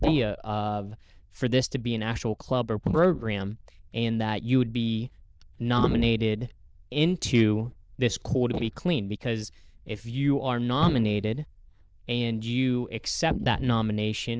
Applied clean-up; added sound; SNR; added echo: neural diffusion model UNIVERSE++.